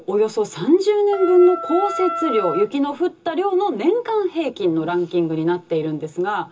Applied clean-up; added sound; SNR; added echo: none; Wind instrument, woodwind instrument; 8 dB; reverberation time 0.2 s.